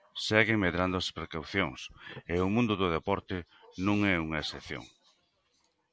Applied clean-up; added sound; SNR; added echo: none; none; none; none.